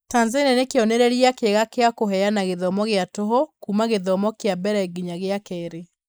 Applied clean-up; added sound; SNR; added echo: neural mask model Resemble Enhance denoiser.